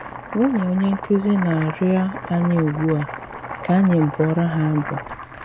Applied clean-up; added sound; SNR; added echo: none; Domestic sounds, home sounds; 12 dB; none.